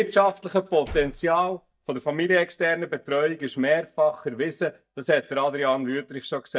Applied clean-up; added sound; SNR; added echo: neural mask model DeepFilterNet 3.